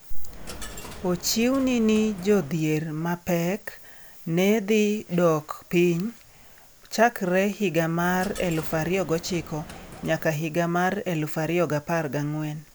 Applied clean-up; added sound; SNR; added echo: none; Coin (dropping); 16 dB; none.